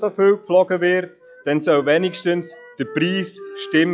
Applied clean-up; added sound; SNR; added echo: classical method log-MMSE.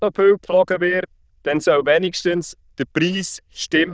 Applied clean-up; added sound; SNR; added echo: neural diffusion model UNIVERSE++.